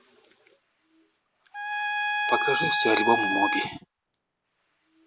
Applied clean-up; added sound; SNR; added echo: none; Trumpet; 2 dB; none.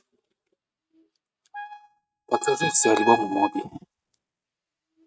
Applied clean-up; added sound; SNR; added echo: neural mask model RNNoise.